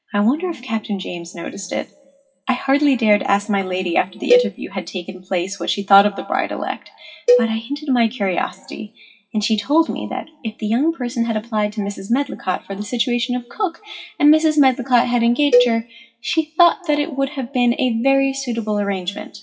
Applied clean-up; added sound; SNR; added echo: classical method WPE with log-MMSE.